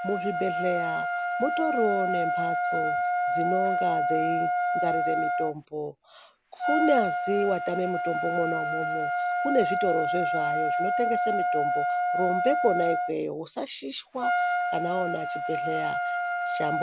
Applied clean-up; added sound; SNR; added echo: none; Trumpet; -3 dB; none.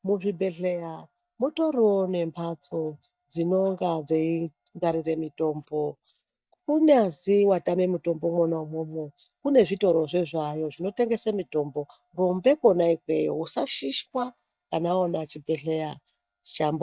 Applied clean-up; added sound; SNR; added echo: neural mask model DeepFilterNet 3.